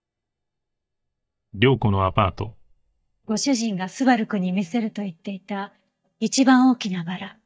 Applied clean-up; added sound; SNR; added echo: neural mask model DeepFilterNet 3.